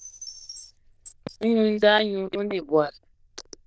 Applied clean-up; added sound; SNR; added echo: neural diffusion model UNIVERSE++.